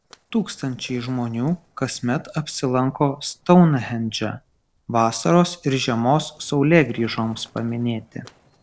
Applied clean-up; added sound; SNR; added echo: neural separator model SepFormer DNS4.